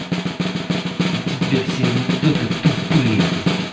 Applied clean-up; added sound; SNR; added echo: none; Snare drum; -2 dB; reverberation time 0.9 s.